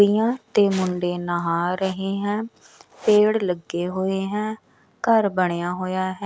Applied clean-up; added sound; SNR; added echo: none; none; none; none.